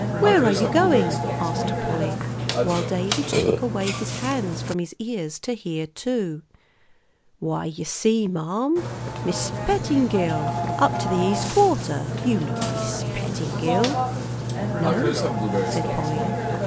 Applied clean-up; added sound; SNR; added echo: none; Burping, eructation; 1 dB; none.